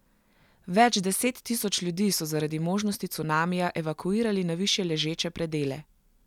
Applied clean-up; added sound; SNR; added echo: none; none; none; none.